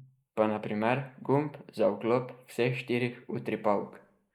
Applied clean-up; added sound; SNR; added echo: neural mask model Resemble Enhance denoiser.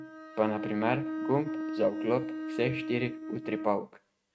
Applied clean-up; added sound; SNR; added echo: neural mask model RNNoise.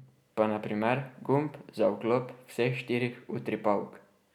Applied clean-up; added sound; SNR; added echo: none; none; none; none.